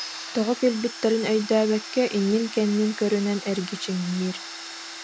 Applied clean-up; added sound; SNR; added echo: none; Domestic sounds, home sounds; 13 dB; none.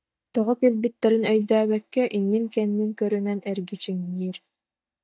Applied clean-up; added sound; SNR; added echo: neural mask model DeepFilterNet 3.